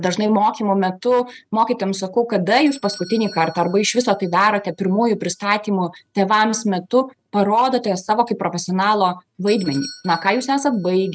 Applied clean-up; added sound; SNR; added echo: neural mask model RNNoise.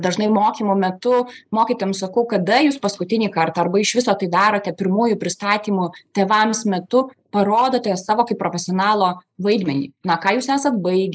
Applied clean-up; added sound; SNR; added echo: neural mask model Resemble Enhance denoiser.